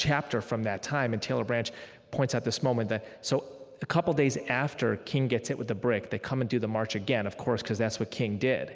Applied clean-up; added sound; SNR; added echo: none; none; none; none.